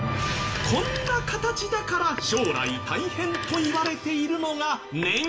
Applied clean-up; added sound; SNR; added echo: none; Telephone; 13 dB; reverberation time 0.6 s.